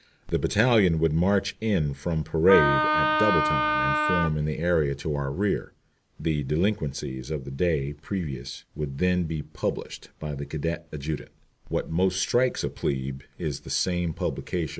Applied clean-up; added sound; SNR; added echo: none; Wind instrument, woodwind instrument; -1 dB; none.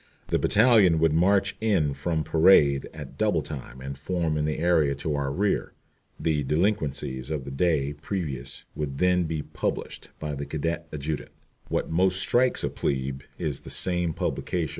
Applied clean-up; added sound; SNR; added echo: none; none; none; none.